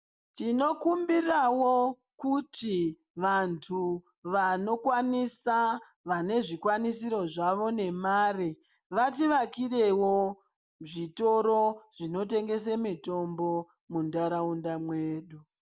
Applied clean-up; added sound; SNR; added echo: none; none; none; none.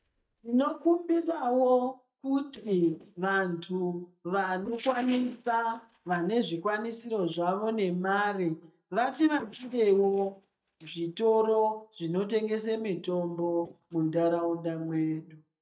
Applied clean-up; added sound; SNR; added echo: neural mask model DeepFilterNet 3.